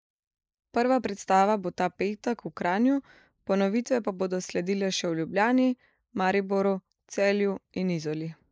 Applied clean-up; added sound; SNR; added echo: neural mask model Resemble Enhance denoiser.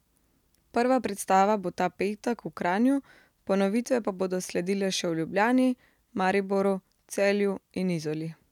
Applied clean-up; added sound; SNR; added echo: none; none; none; none.